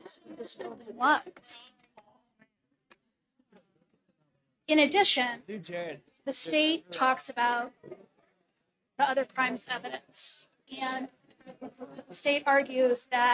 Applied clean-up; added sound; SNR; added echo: neural mask model RNNoise.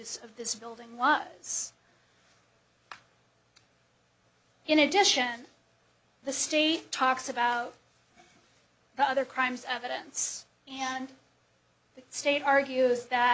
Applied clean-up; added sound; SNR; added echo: none; none; none; none.